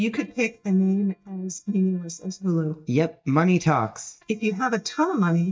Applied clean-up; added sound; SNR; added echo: neural mask model DeepFilterNet 3.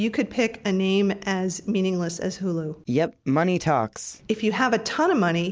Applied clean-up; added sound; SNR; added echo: none; none; none; none.